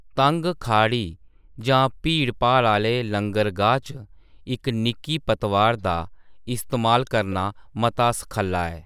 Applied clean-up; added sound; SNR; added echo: neural mask model Resemble Enhance denoiser.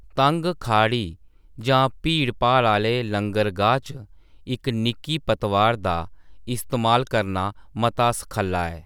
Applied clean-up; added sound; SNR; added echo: none; none; none; none.